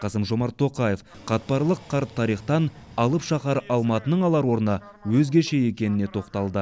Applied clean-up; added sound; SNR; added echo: none; none; none; none.